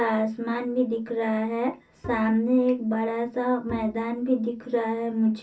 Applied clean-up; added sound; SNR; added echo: none; Bowed string instrument; 19 dB; reverberation time 0.3 s.